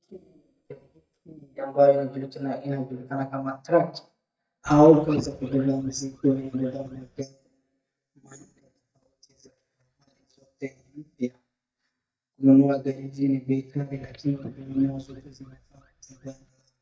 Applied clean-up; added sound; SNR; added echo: neural mask model DeepFilterNet 3.